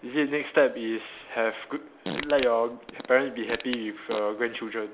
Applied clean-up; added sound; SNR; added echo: none; Fart; 11 dB; none.